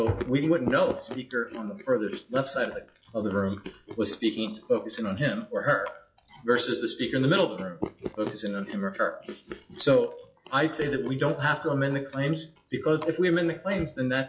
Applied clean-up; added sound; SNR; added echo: classical method WPE with log-MMSE.